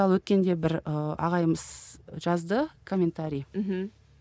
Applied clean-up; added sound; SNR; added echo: none; none; none; none.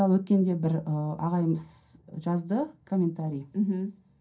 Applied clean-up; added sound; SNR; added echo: none; none; none; reverberation time 0.3 s.